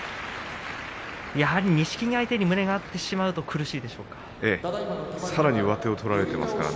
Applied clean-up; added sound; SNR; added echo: none; none; none; none.